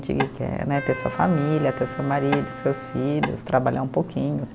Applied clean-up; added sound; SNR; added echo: none; Wind instrument, woodwind instrument + Tap / Wood; 9 dB; none.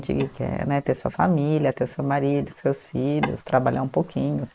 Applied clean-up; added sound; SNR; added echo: neural mask model Resemble Enhance denoiser.